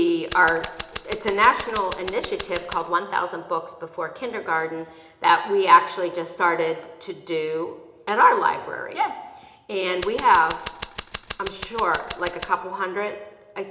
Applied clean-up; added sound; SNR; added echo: none; Scissors; 13 dB; reverberation time 0.8 s.